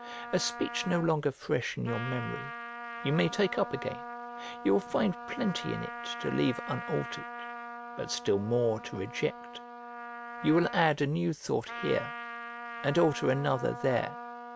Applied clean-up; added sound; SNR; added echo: none; Trumpet; 10 dB; none.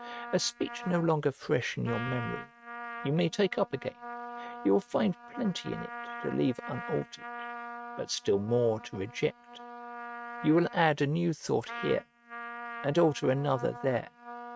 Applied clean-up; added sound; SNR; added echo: neural mask model RNNoise.